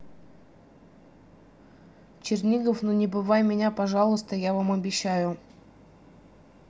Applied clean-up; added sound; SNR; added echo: none; none; none; none.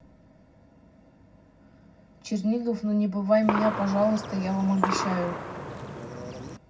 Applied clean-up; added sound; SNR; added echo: none; Gunshot, gunfire; 4 dB; reverberation time 0.4 s.